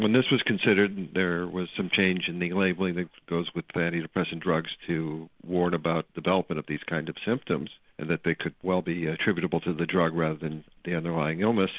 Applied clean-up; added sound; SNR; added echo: none; none; none; none.